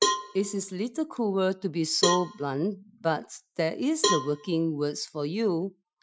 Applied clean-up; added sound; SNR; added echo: classical method Wiener filter.